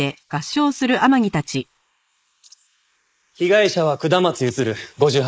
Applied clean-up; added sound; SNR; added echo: neural mask model Resemble Enhance denoiser.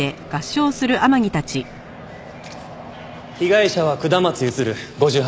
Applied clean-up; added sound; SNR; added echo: none; none; none; none.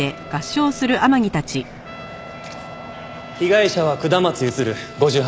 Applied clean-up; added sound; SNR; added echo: none; Trumpet; 19 dB; none.